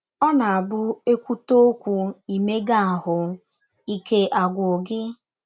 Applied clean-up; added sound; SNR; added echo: none; none; none; none.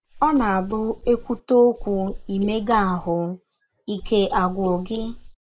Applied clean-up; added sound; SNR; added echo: neural mask model Resemble Enhance denoiser.